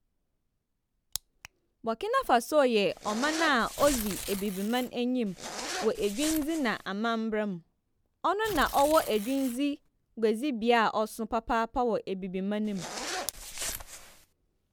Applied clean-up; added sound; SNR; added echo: none; Tearing + Zipper (clothing); 9 dB; none.